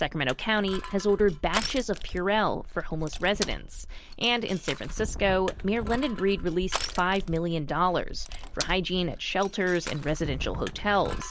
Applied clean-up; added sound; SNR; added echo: none; Crushing + Wind; 8 dB; none.